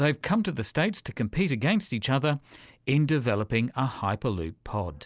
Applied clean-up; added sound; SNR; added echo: none; none; none; none.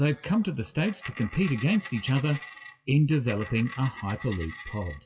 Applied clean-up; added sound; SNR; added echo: classical method WPE with log-MMSE.